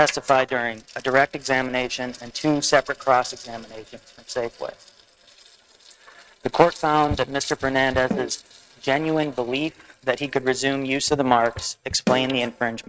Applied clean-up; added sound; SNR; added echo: neural mask model RNNoise.